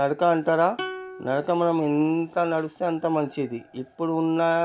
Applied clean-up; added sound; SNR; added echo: none; Plucked string instrument; 17 dB; none.